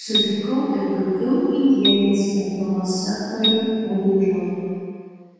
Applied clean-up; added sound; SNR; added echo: none; Piano; 8 dB; reverberation time 2.1 s.